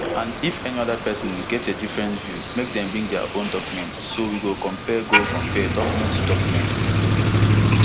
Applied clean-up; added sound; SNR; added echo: none; Motor vehicle (road); -4 dB; none.